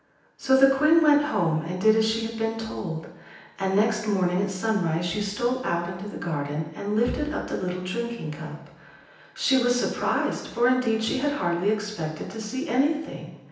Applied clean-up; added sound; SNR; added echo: none; none; none; reverberation time 0.9 s.